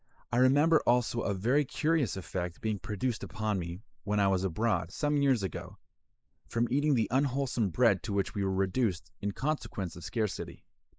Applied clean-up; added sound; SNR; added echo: neural mask model Resemble Enhance denoiser.